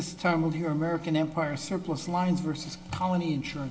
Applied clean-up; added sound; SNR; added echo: none; none; none; reverberation time 1.5 s.